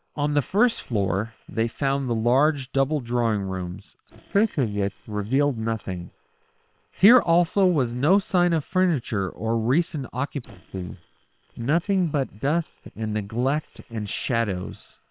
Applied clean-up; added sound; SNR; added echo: neural separator model SepFormer WHAM!.